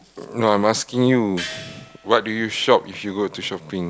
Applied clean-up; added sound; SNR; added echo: none; Gong; 15 dB; none.